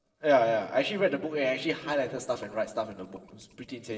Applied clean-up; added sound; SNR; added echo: neural separator model SepFormer DNS4.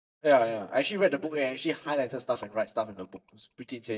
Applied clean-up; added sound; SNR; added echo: neural mask model DeepFilterNet 3.